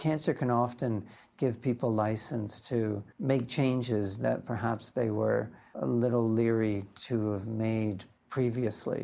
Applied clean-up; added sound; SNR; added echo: none; none; none; none.